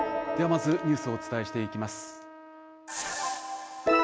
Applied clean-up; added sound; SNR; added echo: none; Trumpet; 13 dB; none.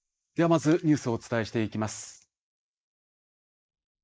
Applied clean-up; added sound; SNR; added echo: neural mask model Resemble Enhance denoiser.